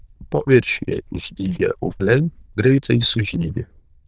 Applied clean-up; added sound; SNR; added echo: neural diffusion model UNIVERSE++.